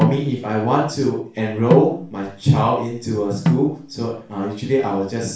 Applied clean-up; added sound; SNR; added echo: none; Snare drum; 6 dB; reverberation time 0.4 s.